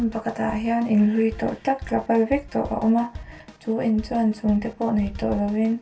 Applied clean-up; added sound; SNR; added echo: none; Drum kit; 17 dB; reverberation time 0.2 s.